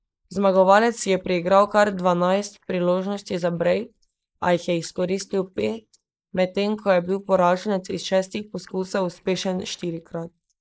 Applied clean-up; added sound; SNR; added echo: neural mask model Resemble Enhance denoiser.